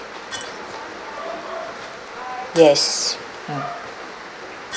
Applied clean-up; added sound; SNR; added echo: none; Shatter; 18 dB; none.